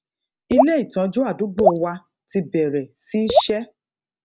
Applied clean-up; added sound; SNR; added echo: none; Raindrop / Drip; -2 dB; none.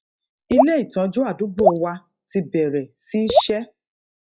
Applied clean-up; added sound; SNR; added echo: classical method log-MMSE.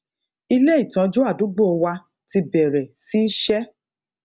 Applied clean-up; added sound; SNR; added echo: none; none; none; none.